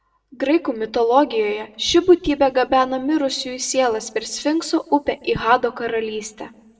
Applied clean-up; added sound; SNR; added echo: none; none; none; reverberation time 0.5 s.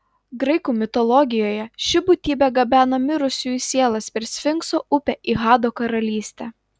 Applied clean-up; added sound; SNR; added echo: none; none; none; none.